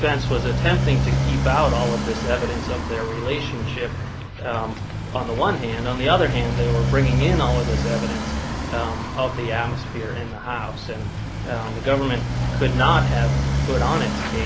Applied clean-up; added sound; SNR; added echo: none; Motorcycle; -1 dB; none.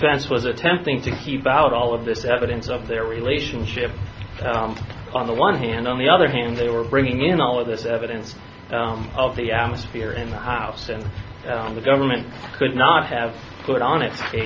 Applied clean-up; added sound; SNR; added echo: none; none; none; none.